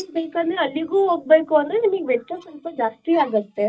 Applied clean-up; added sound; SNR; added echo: neural mask model DeepFilterNet 3.